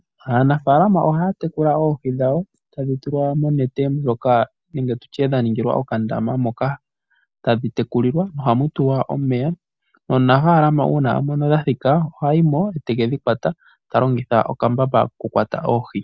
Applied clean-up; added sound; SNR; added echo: none; none; none; none.